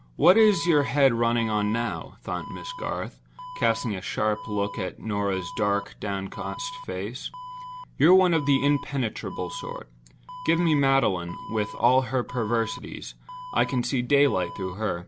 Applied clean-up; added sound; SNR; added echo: none; Alarm; 15 dB; none.